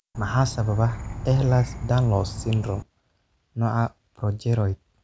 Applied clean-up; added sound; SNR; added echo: none; Insect + Camera; 7 dB; none.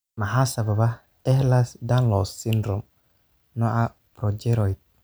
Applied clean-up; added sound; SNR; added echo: none; none; none; none.